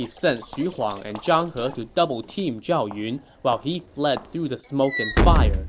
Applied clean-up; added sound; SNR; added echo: none; Walk, footsteps / Slam; 2 dB; none.